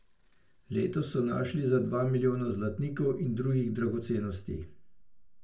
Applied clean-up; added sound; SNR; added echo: none; Mechanisms / Bicycle; 19 dB; reverberation time 0.3 s.